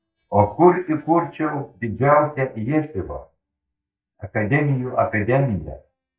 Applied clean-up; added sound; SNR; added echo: neural mask model DeepFilterNet 3.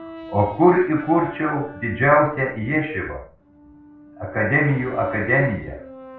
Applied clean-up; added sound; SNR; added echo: none; Brass instrument; 19 dB; reverberation time 0.4 s.